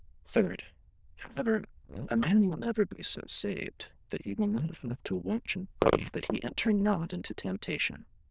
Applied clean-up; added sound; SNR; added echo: neural diffusion model UNIVERSE++.